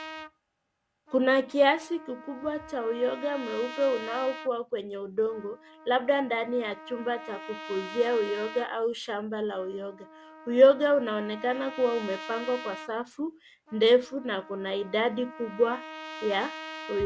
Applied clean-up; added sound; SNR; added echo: none; Trumpet; 15 dB; none.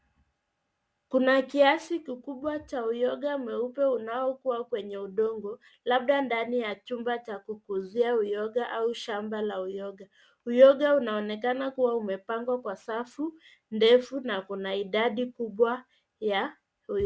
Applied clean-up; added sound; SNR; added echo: none; none; none; none.